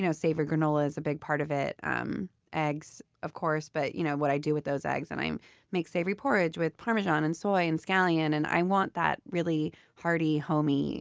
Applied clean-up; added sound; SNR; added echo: none; none; none; none.